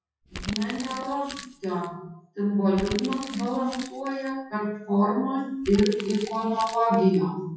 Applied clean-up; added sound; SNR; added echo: classical method WPE with log-MMSE.